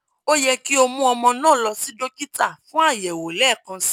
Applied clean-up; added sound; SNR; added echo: none; none; none; none.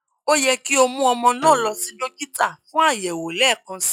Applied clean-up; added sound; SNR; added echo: classical method log-MMSE.